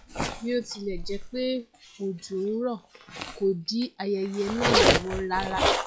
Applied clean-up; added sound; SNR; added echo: classical method log-MMSE.